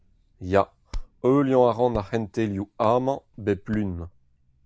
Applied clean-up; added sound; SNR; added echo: none; Hands; 17 dB; none.